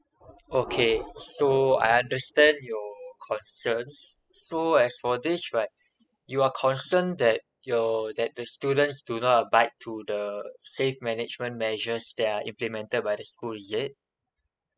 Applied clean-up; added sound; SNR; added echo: classical method spectral subtraction.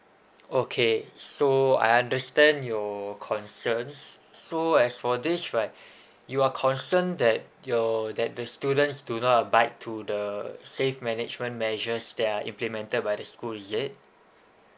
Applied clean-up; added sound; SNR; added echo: none; none; none; none.